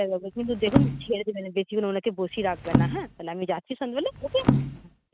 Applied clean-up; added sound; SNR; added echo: none; Percussion; -1 dB; none.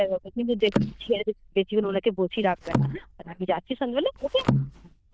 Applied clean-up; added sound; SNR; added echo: neural diffusion model UNIVERSE++.